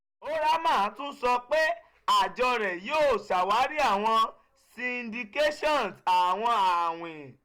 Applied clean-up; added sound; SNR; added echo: none; none; none; none.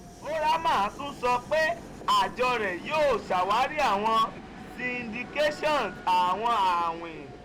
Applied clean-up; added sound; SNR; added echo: none; Train; 15 dB; none.